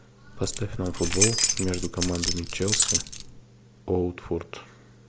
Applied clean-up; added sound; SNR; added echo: none; Keys jangling; -3 dB; none.